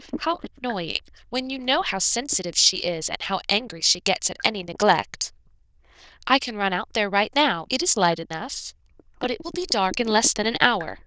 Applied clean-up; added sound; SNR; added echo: neural diffusion model UNIVERSE++.